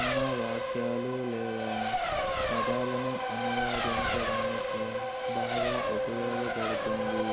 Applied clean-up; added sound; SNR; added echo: none; Race car, auto racing; -4 dB; none.